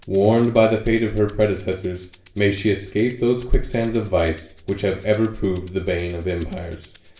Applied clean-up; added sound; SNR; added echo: none; Rattle (instrument); 18 dB; reverberation time 0.5 s.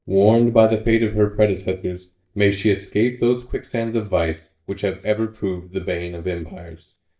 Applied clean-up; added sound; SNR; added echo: neural mask model DeepFilterNet 3.